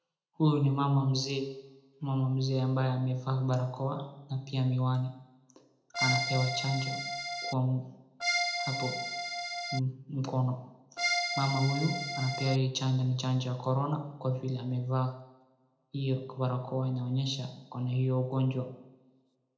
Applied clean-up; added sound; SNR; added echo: none; Accordion; 2 dB; reverberation time 0.7 s.